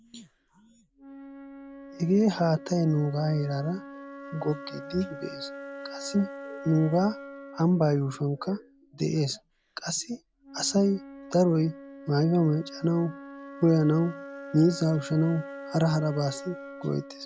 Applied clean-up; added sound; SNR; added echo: none; Wind instrument, woodwind instrument; 15 dB; none.